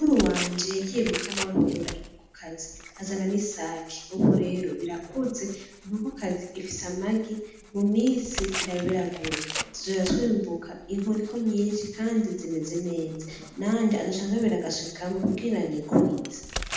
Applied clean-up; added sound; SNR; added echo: none; Tearing; 12 dB; reverberation time 0.8 s.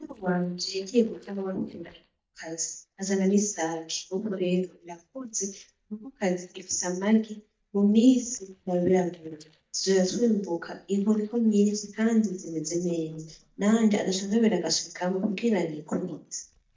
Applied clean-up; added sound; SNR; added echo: neural mask model DeepFilterNet 3.